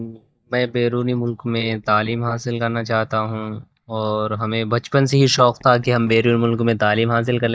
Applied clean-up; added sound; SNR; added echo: neural mask model DeepFilterNet 3.